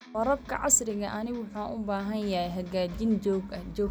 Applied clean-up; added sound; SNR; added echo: none; Electric guitar; 20 dB; none.